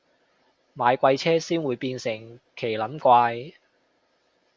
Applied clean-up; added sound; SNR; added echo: none; none; none; none.